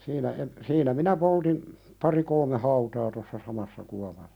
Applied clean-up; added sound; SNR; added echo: none; none; none; none.